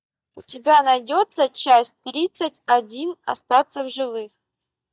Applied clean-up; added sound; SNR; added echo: neural mask model DeepFilterNet 3.